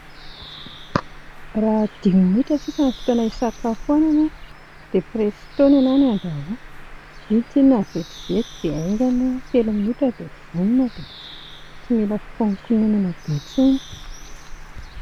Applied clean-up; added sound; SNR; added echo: none; Clock + Bird; 16 dB; none.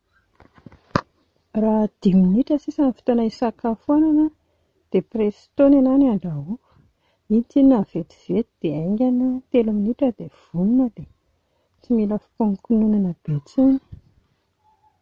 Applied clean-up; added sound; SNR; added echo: none; none; none; none.